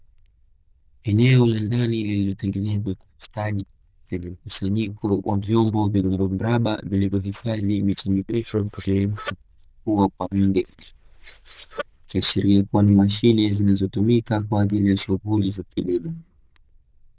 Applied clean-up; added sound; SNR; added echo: neural diffusion model UNIVERSE++.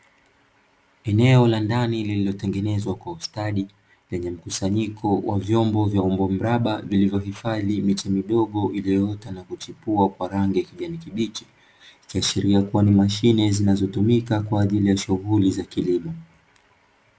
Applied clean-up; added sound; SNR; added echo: none; none; none; none.